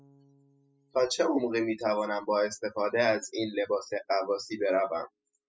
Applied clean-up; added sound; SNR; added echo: classical method spectral subtraction.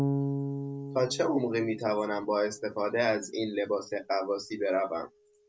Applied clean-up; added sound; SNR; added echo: none; Bass guitar; 7 dB; none.